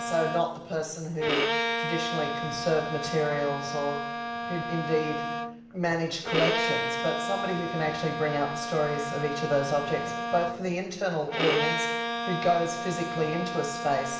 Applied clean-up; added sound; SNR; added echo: none; Bowed string instrument; 2 dB; reverberation time 0.8 s.